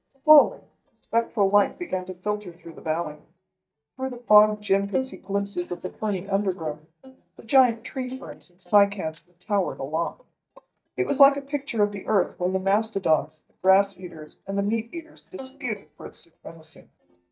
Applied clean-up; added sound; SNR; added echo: neural mask model DeepFilterNet 3.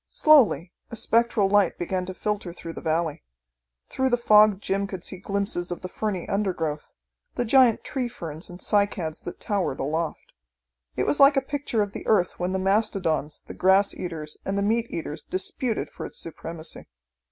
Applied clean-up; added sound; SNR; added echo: none; none; none; none.